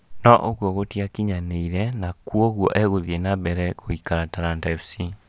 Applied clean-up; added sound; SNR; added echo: none; none; none; none.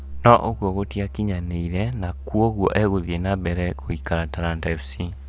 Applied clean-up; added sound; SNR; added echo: none; Musical instrument; 12 dB; none.